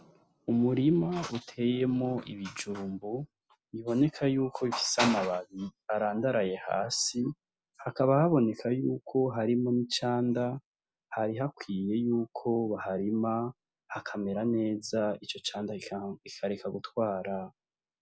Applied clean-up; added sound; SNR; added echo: none; none; none; none.